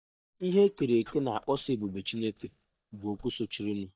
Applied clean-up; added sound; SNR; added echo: neural mask model DeepFilterNet 3.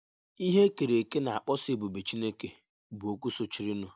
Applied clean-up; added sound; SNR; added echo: none; none; none; none.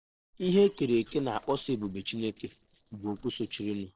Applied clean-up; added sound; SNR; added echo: neural separator model SepFormer DNS4.